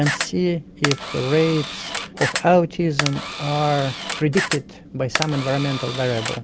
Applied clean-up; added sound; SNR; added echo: none; Camera; 7 dB; none.